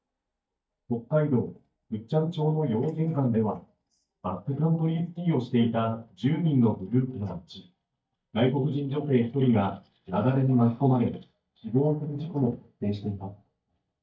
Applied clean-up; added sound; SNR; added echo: neural mask model DeepFilterNet 3.